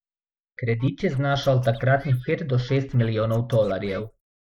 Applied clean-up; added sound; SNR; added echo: neural mask model Resemble Enhance denoiser.